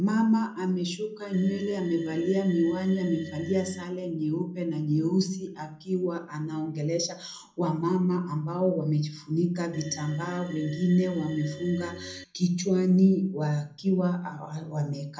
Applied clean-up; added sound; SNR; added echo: none; Organ; 16 dB; reverberation time 0.5 s.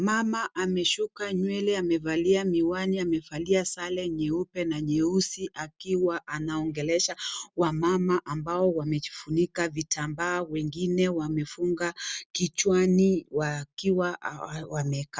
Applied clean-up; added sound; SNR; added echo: none; none; none; none.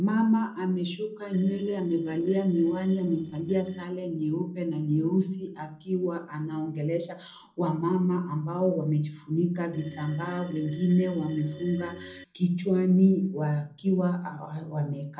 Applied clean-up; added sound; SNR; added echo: neural separator model SepFormer DNS4.